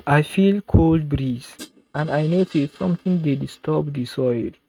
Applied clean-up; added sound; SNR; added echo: neural mask model RNNoise.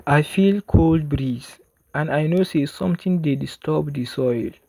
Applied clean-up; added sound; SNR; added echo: none; none; none; none.